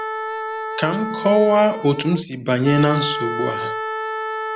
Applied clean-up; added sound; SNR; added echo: none; Wind instrument, woodwind instrument; 7 dB; none.